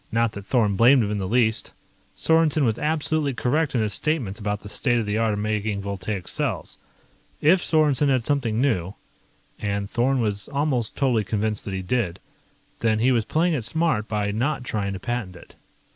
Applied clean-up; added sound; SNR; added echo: none; none; none; none.